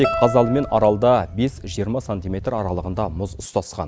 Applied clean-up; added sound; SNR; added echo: none; Guitar; 11 dB; none.